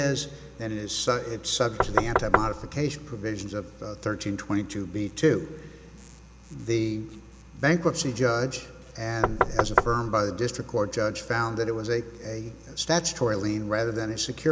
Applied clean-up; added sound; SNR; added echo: none; Knock; -2 dB; none.